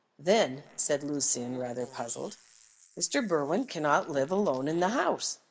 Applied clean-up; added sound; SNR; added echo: neural mask model Resemble Enhance denoiser.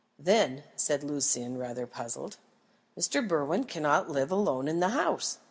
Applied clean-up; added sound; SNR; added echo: none; none; none; none.